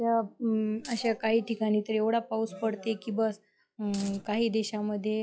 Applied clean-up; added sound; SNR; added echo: classical method log-MMSE.